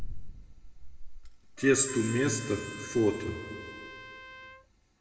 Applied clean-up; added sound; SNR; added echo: none; Trumpet; 14 dB; reverberation time 2.3 s.